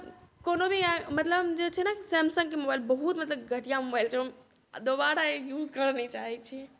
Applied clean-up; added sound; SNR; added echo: none; none; none; none.